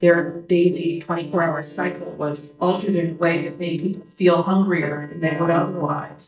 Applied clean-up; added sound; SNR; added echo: neural mask model DeepFilterNet 3.